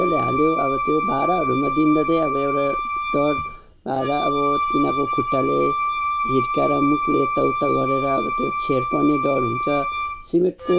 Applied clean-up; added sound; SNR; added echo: none; Wind instrument, woodwind instrument; 2 dB; none.